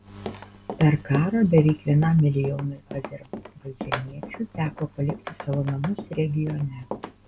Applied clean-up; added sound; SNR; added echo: none; Run; 13 dB; none.